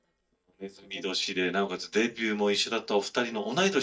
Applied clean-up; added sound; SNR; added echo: neural mask model DeepFilterNet 3.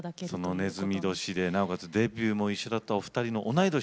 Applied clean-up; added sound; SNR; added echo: none; none; none; none.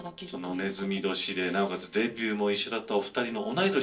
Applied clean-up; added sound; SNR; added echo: neural separator model SepFormer DNS4.